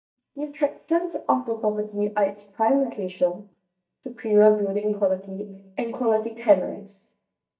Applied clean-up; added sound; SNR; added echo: neural mask model DeepFilterNet 3.